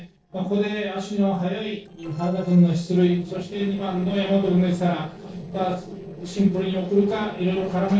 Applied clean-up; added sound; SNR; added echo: neural separator model SepFormer DNS4.